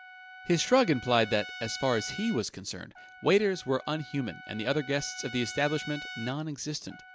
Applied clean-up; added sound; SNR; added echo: none; Trumpet; 14 dB; none.